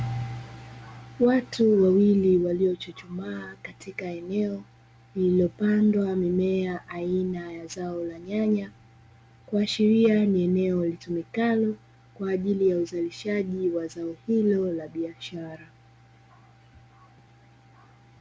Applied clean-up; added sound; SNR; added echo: none; none; none; none.